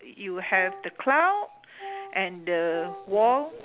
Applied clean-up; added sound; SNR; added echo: none; Wind instrument, woodwind instrument; 14 dB; none.